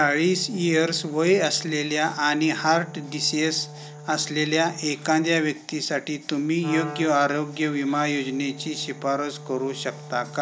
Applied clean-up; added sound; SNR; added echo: none; Wind instrument, woodwind instrument; 16 dB; none.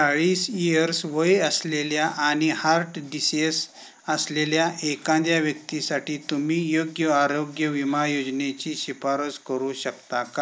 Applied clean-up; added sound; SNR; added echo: neural mask model Resemble Enhance denoiser.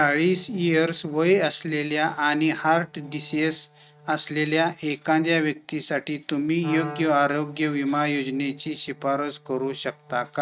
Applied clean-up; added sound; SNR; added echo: neural mask model RNNoise.